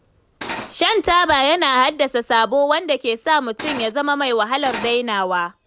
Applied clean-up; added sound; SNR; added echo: none; Cutlery, silverware; 8 dB; none.